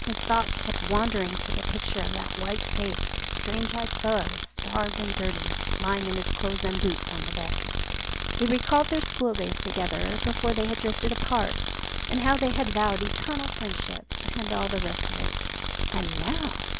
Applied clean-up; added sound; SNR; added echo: none; Tools; 0 dB; none.